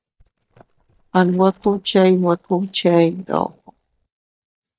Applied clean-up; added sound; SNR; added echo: neural mask model DeepFilterNet 3.